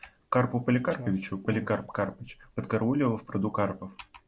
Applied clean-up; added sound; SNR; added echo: none; Clock; 18 dB; none.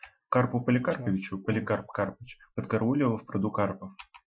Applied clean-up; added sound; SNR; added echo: classical method Wiener filter.